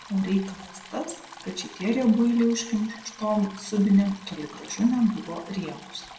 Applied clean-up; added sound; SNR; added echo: none; Stream; 19 dB; reverberation time 0.6 s.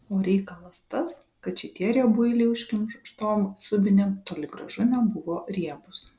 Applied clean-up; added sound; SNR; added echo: none; none; none; none.